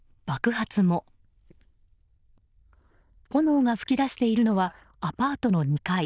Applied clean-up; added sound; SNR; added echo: neural diffusion model UNIVERSE++.